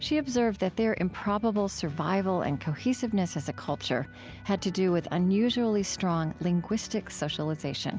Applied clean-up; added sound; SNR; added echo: none; none; none; none.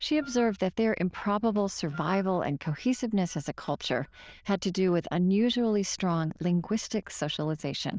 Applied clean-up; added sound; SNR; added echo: neural diffusion model UNIVERSE++.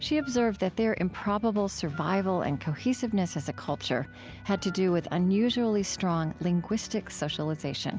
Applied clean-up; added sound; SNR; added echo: none; Wind instrument, woodwind instrument; 19 dB; none.